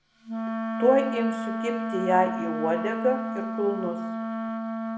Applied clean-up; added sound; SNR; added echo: none; Wind instrument, woodwind instrument; 3 dB; reverberation time 0.8 s.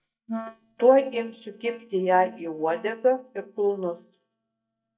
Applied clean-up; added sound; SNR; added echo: neural mask model DeepFilterNet 3.